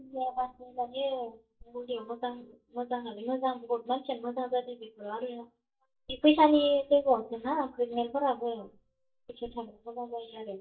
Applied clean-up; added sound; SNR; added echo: neural mask model DeepFilterNet 3.